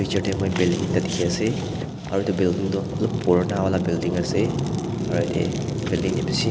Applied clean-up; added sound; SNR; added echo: none; Fire; 3 dB; none.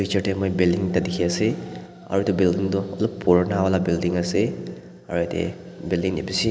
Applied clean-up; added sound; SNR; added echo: none; none; none; none.